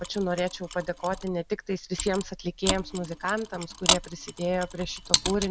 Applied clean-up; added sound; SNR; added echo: none; Mechanisms; 2 dB; none.